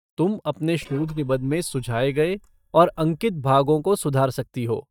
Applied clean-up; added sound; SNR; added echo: neural mask model DeepFilterNet 3.